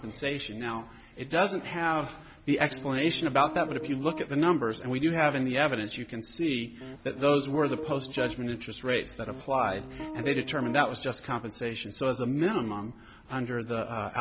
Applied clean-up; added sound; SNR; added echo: none; Piano; 10 dB; none.